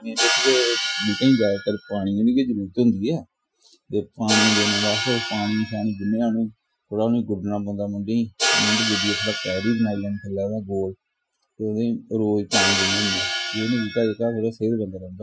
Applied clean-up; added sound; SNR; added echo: classical method Wiener filter.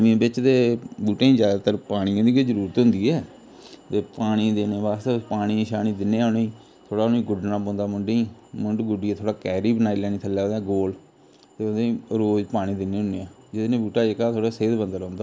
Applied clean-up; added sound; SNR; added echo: none; none; none; none.